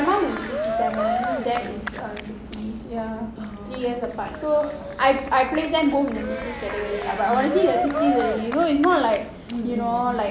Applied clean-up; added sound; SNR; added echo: none; Cheering; 7 dB; none.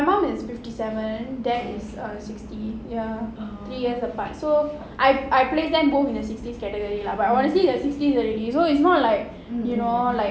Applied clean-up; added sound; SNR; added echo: none; none; none; none.